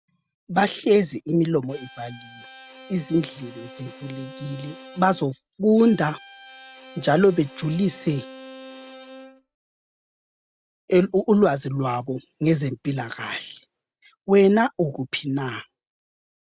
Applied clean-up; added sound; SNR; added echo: none; Bowed string instrument; 19 dB; none.